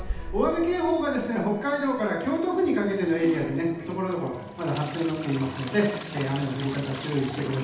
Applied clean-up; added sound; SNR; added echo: none; Trickle, dribble / Toilet flush; 13 dB; reverberation time 0.8 s.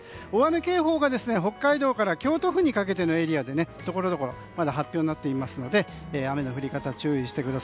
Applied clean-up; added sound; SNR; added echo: none; none; none; none.